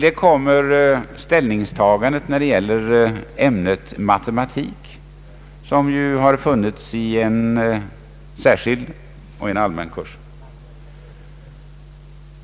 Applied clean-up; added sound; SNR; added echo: none; none; none; none.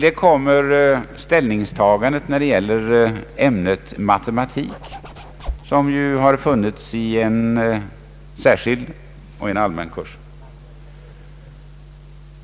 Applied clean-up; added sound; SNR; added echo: none; Zipper (clothing); 12 dB; none.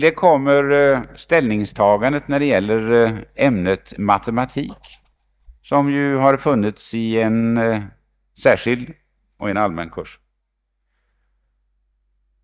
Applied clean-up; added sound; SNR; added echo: neural mask model DeepFilterNet 3.